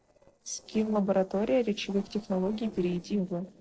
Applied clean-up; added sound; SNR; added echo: neural separator model SepFormer DNS4.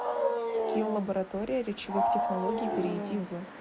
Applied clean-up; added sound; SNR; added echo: none; Wild animals; -2 dB; none.